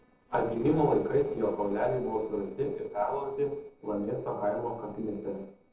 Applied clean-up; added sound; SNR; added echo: neural separator model SepFormer DNS4.